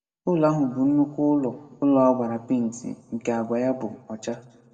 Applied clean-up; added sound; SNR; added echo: none; none; none; reverberation time 1.3 s.